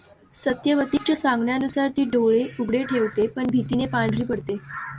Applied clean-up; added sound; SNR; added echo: none; none; none; none.